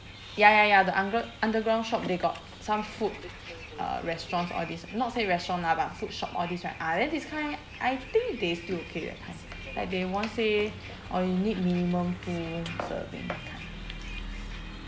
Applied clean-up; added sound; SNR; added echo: none; Bus; 17 dB; none.